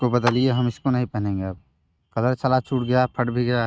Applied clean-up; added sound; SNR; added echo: neural mask model RNNoise.